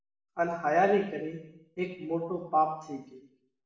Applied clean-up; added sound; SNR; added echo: none; none; none; reverberation time 0.8 s.